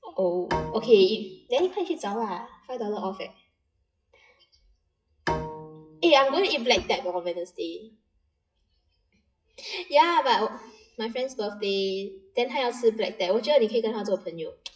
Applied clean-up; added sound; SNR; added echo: classical method WPE with log-MMSE.